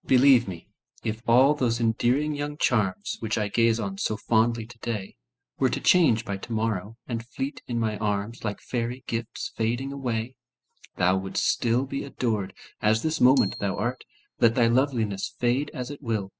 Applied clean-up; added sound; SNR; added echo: classical method spectral subtraction.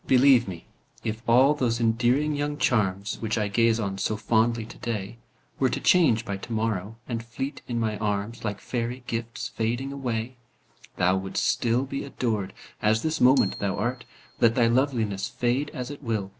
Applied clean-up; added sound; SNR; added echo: none; Glockenspiel; 19 dB; none.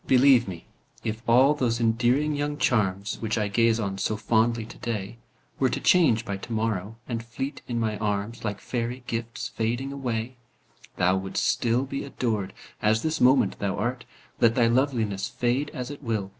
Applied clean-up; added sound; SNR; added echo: none; none; none; none.